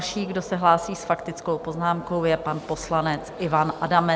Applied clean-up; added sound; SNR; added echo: none; none; none; none.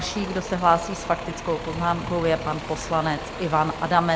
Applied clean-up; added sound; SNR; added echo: none; Bus; 11 dB; none.